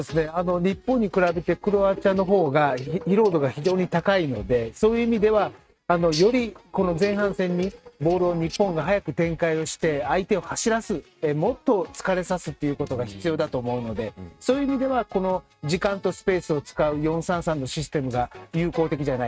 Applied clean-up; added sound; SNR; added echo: neural mask model RNNoise.